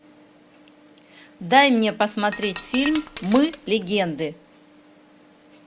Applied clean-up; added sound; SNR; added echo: none; Shatter; 11 dB; none.